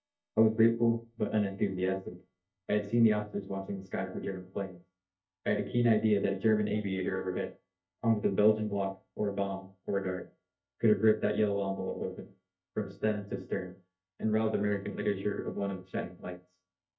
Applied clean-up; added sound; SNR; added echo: neural mask model DeepFilterNet 3.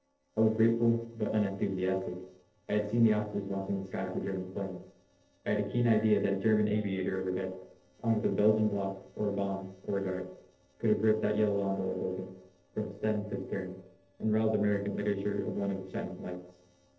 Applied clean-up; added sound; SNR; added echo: neural separator model SepFormer DNS4.